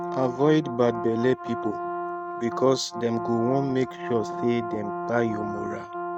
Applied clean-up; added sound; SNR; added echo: neural mask model RNNoise.